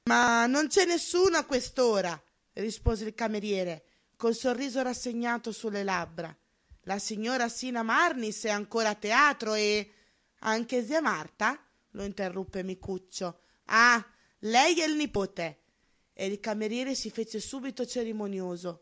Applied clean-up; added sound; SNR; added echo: none; none; none; none.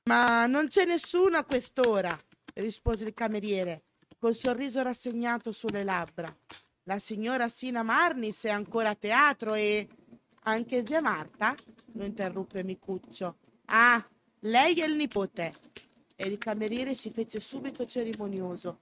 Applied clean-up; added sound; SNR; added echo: neural mask model RNNoise.